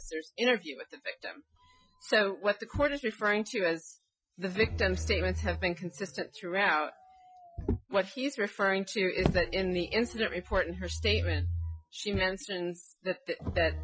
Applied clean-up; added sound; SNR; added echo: classical method Wiener filter.